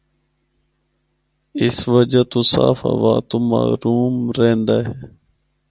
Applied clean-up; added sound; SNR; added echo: none; none; none; none.